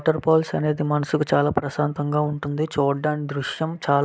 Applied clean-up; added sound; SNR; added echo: none; none; none; none.